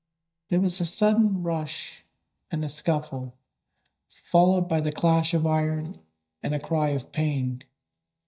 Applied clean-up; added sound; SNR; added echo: neural mask model DeepFilterNet 3.